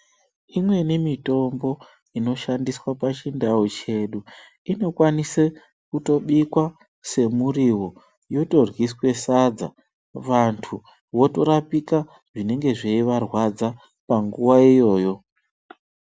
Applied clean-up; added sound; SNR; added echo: none; none; none; none.